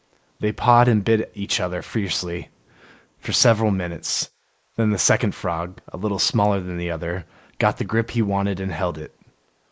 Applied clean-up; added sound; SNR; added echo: neural mask model Resemble Enhance denoiser.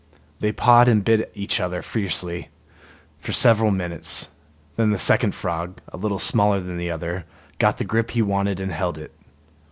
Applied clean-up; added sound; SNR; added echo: none; none; none; none.